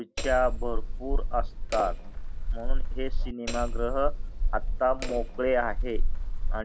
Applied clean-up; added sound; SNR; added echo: none; Hammer; -4 dB; none.